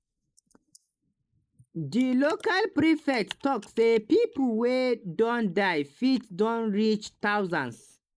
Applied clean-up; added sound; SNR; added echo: neural mask model Resemble Enhance denoiser.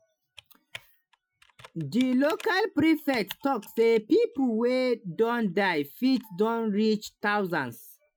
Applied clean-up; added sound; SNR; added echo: classical method Wiener filter.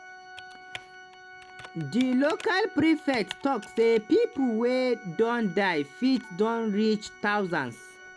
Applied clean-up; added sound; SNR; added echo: none; Computer keyboard + Organ; 18 dB; none.